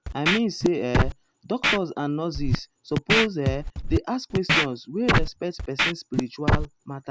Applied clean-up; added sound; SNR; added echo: none; Scratching (performance technique); -2 dB; none.